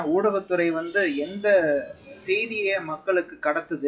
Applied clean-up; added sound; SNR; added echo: classical method WPE with log-MMSE.